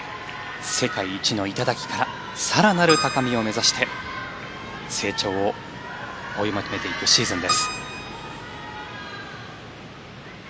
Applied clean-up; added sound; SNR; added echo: none; Keyboard (musical); 10 dB; none.